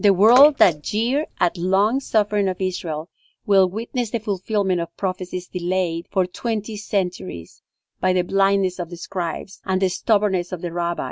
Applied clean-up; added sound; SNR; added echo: none; Bathtub (filling or washing) / Water / Splash, splatter; 15 dB; none.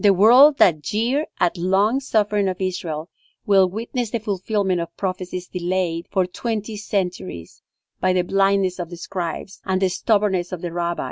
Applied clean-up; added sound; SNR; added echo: none; none; none; none.